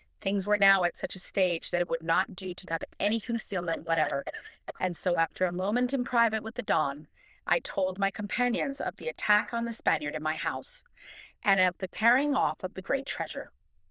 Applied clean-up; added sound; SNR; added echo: neural diffusion model UNIVERSE++.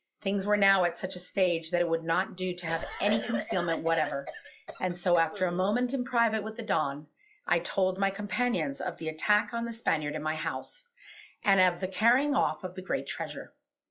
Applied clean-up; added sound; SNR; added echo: classical method log-MMSE.